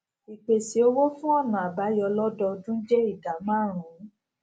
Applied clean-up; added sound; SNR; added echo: none; none; none; none.